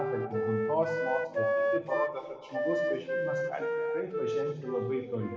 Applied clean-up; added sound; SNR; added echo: none; Wind instrument, woodwind instrument; -3 dB; reverberation time 1.9 s.